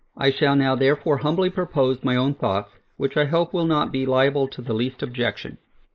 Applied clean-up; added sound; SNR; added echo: neural mask model Resemble Enhance denoiser.